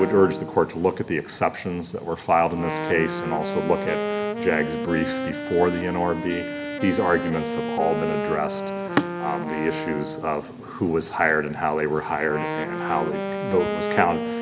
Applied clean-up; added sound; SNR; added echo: none; Wind instrument, woodwind instrument; 5 dB; none.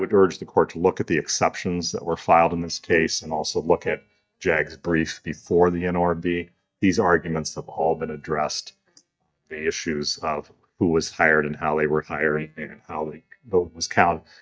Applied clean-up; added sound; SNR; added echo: neural mask model DeepFilterNet 3.